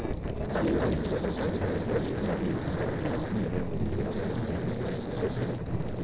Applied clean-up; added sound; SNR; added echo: neural separator model SepFormer DNS4.